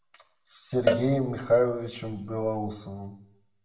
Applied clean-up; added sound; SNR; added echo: none; Cowbell; 4 dB; reverberation time 0.5 s.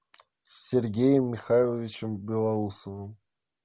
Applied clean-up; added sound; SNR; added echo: none; none; none; none.